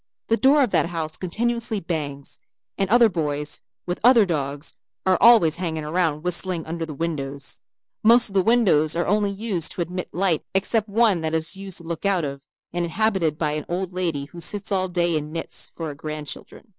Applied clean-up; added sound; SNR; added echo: neural mask model Resemble Enhance denoiser.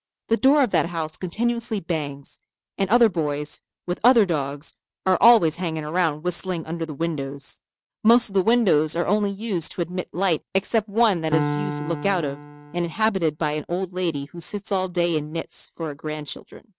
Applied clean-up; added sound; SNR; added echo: neural mask model RNNoise.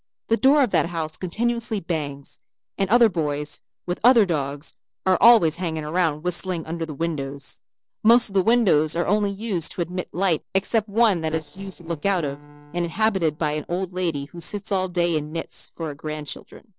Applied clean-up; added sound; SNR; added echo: neural separator model SepFormer DNS4.